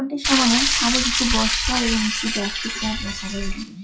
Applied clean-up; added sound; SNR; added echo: classical method WPE with log-MMSE.